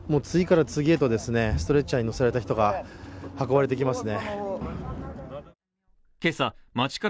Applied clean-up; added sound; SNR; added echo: none; none; none; none.